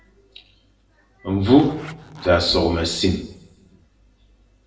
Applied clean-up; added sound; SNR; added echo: none; Zipper (clothing); 19 dB; reverberation time 0.7 s.